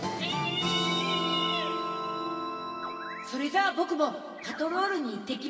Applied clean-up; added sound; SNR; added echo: none; none; none; reverberation time 2.6 s.